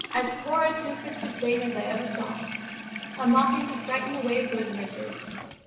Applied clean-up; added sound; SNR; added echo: none; Sink (filling or washing) / Water tap, faucet; 8 dB; reverberation time 1.0 s.